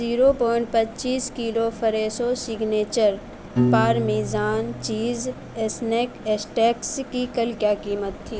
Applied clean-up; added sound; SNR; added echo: none; Piano; 9 dB; none.